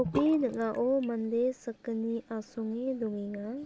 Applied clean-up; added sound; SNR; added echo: none; Bathtub (filling or washing) / Sink (filling or washing); 13 dB; none.